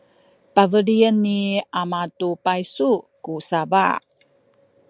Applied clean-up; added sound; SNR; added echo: none; none; none; none.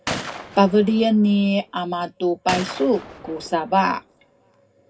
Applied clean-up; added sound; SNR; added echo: none; Gunshot, gunfire; 13 dB; reverberation time 0.2 s.